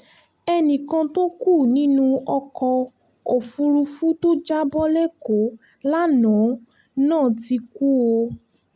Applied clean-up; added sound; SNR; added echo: none; none; none; none.